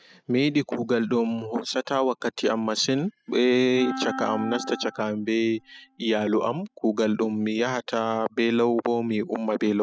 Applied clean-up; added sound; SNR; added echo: classical method spectral subtraction.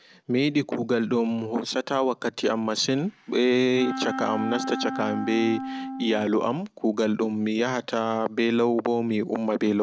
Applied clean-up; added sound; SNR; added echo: none; Wind instrument, woodwind instrument; 8 dB; none.